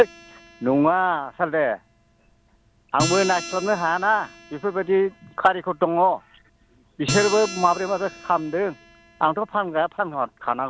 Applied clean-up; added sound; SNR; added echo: none; Acoustic guitar; 13 dB; none.